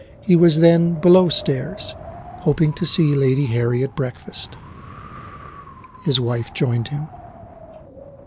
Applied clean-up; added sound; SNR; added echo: none; Wind; 18 dB; none.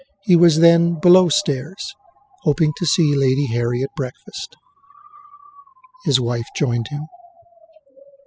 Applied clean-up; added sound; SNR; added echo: classical method spectral subtraction.